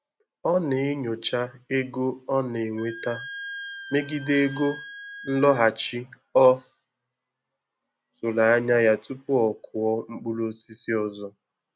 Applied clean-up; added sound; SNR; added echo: none; Wind instrument, woodwind instrument; 13 dB; none.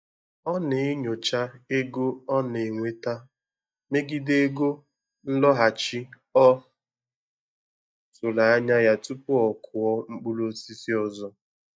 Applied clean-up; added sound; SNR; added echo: neural mask model DeepFilterNet 3.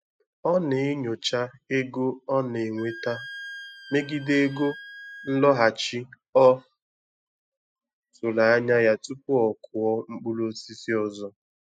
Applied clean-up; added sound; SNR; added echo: classical method spectral subtraction.